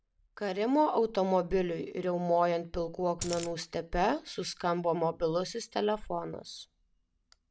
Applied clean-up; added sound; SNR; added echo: none; Coin (dropping); 7 dB; none.